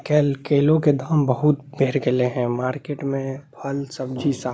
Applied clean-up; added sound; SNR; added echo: none; none; none; none.